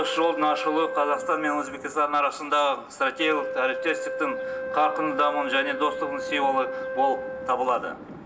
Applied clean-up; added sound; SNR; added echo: none; Wind instrument, woodwind instrument; 7 dB; none.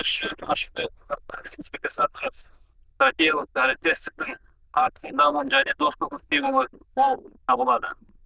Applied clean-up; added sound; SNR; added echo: neural diffusion model UNIVERSE++.